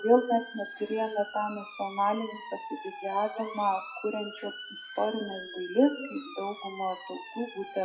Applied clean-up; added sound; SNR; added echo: classical method WPE with log-MMSE.